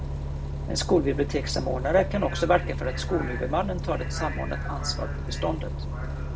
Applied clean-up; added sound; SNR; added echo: none; Bus; 2 dB; none.